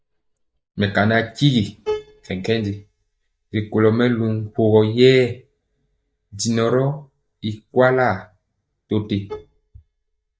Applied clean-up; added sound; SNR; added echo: neural mask model DeepFilterNet 3.